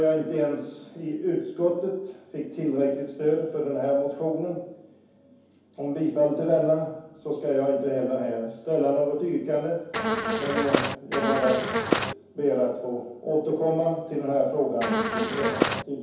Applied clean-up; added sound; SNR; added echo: none; Buzz; -1 dB; reverberation time 0.9 s.